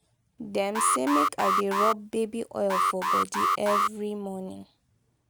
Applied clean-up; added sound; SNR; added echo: none; Alarm; -3 dB; none.